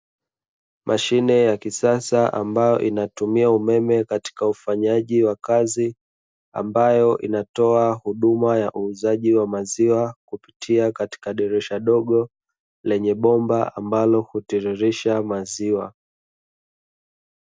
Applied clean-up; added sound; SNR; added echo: none; none; none; none.